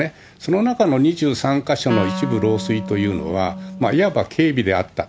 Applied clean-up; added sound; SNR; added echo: none; Wind instrument, woodwind instrument; 9 dB; none.